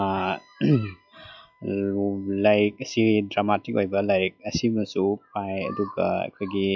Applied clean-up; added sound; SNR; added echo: classical method log-MMSE.